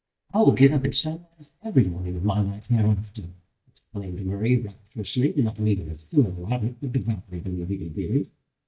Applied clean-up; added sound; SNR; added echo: neural mask model DeepFilterNet 3.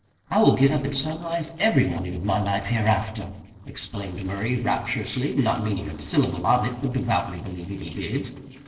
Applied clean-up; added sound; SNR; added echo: neural separator model SepFormer DNS4.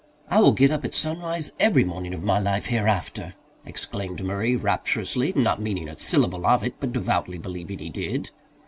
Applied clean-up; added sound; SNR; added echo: none; none; none; none.